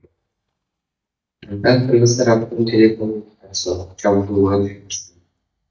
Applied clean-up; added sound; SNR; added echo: neural mask model DeepFilterNet 3.